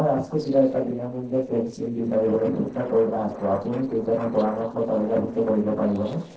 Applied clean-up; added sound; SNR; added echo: neural separator model SepFormer DNS4.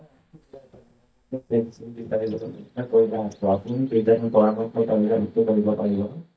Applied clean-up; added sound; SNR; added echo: neural mask model DeepFilterNet 3.